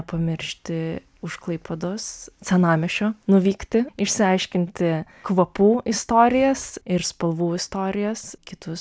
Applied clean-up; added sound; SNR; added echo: none; none; none; none.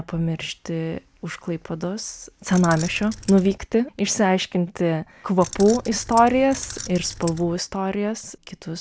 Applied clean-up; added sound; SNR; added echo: none; Keys jangling; 14 dB; none.